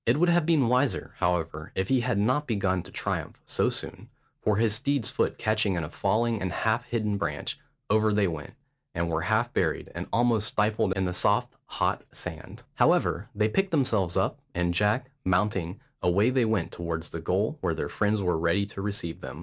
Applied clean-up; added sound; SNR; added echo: none; none; none; none.